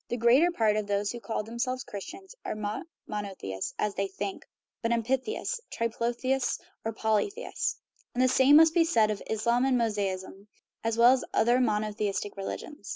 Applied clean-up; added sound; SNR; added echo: none; none; none; none.